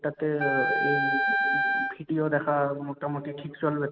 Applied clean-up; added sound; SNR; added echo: none; Wind instrument, woodwind instrument; -2 dB; none.